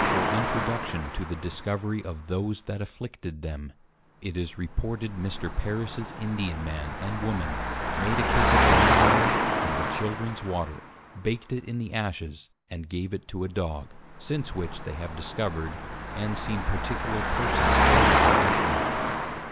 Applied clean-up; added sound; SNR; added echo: none; Engine; -4 dB; none.